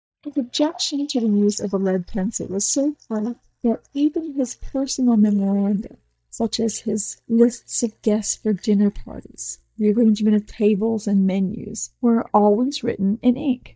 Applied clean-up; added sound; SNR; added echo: neural mask model DeepFilterNet 3.